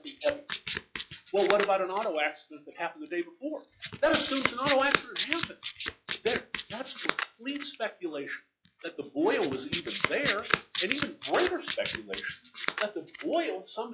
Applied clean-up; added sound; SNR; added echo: classical method log-MMSE.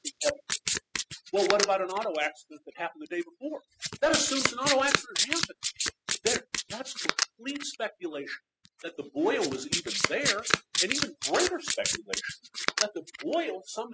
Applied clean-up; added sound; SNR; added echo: classical method spectral subtraction.